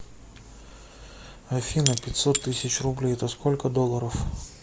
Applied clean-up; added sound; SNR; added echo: none; Shatter / Crushing; 8 dB; none.